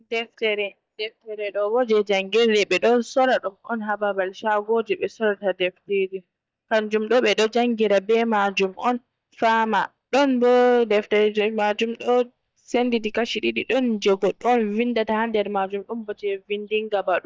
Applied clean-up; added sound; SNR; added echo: neural mask model DeepFilterNet 3.